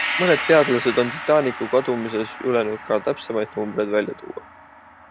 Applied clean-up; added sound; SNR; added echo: none; Gong; 9 dB; none.